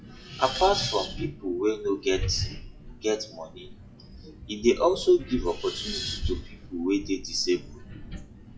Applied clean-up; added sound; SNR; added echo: classical method WPE with log-MMSE.